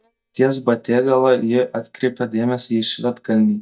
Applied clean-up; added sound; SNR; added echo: neural mask model DeepFilterNet 3.